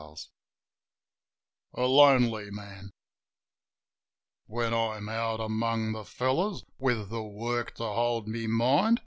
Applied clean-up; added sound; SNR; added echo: none; none; none; none.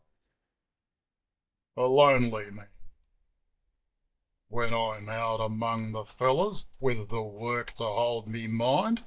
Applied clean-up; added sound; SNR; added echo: neural mask model DeepFilterNet 3.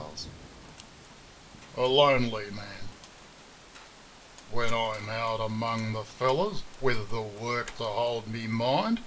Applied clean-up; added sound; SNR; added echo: none; Rain; 19 dB; reverberation time 0.2 s.